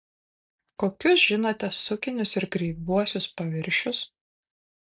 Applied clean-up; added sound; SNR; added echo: neural mask model RNNoise.